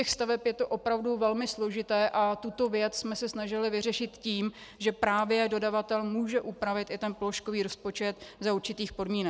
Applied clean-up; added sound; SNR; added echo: none; none; none; none.